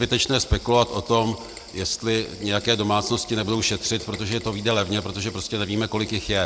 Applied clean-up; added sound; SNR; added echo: none; Cricket + Rain; 18 dB; none.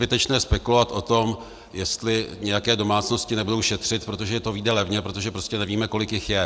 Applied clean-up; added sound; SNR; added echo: none; none; none; none.